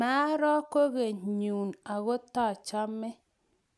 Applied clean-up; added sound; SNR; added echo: none; none; none; none.